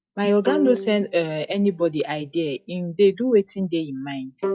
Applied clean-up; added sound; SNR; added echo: classical method log-MMSE.